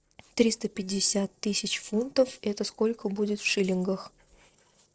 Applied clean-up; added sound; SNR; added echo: neural separator model SepFormer DNS4.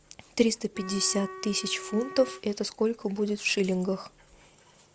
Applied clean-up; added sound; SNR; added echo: none; Wind instrument, woodwind instrument; 14 dB; none.